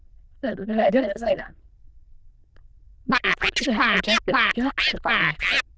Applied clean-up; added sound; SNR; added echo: neural diffusion model UNIVERSE++.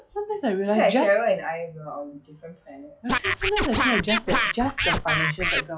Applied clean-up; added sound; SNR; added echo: classical method log-MMSE.